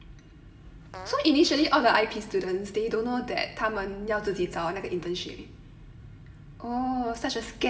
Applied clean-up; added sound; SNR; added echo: none; Fart; 20 dB; reverberation time 0.8 s.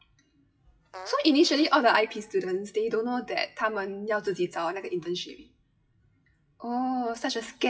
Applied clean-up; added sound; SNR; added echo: classical method WPE with log-MMSE.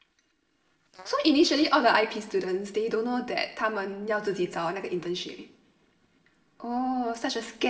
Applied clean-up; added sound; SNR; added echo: neural separator model SepFormer DNS4.